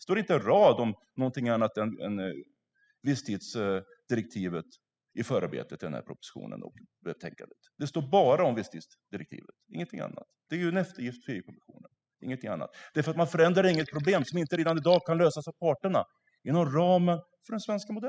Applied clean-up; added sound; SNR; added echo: classical method spectral subtraction.